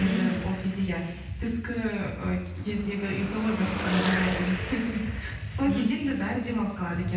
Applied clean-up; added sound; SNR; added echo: none; Car passing by / Traffic noise, roadway noise / Engine; 10 dB; reverberation time 0.9 s.